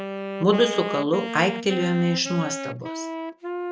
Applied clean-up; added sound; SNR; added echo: none; Wind instrument, woodwind instrument; 7 dB; none.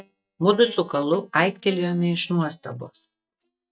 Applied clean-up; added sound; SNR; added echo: neural mask model DeepFilterNet 3.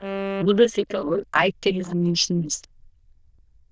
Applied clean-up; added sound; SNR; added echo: neural diffusion model UNIVERSE++.